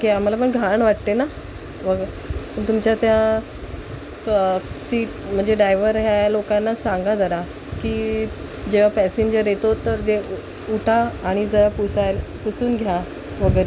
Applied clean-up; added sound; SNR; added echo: none; none; none; none.